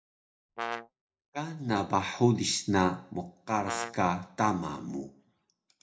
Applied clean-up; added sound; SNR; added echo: none; Brass instrument; 10 dB; reverberation time 0.4 s.